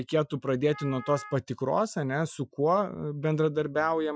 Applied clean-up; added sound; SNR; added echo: classical method Wiener filter.